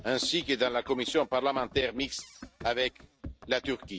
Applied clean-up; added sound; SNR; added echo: neural mask model RNNoise.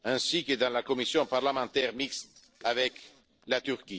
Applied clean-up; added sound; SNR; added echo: neural separator model SepFormer DNS4.